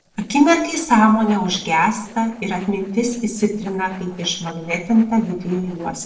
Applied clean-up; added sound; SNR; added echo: neural separator model SepFormer DNS4.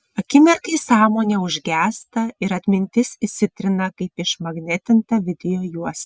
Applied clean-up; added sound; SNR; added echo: none; none; none; none.